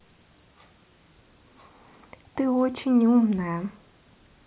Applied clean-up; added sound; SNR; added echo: none; none; none; none.